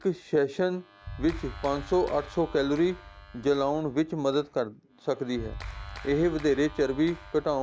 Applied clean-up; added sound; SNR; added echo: none; Clapping; 15 dB; none.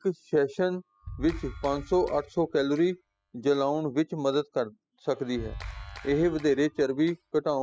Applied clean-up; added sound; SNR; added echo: classical method spectral subtraction.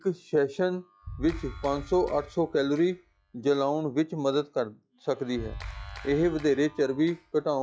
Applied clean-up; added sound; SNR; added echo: classical method log-MMSE.